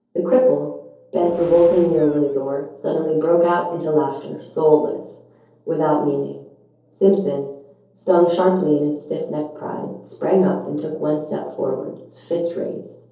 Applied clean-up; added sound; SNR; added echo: neural separator model SepFormer DNS4.